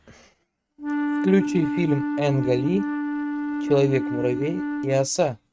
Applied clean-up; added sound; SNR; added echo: neural mask model RNNoise.